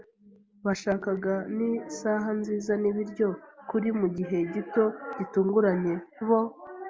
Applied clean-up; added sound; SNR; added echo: none; none; none; none.